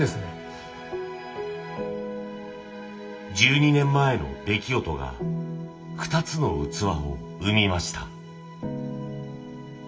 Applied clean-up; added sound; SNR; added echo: none; none; none; reverberation time 0.6 s.